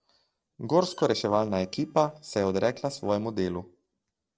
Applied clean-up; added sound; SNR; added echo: neural separator model SepFormer DNS4.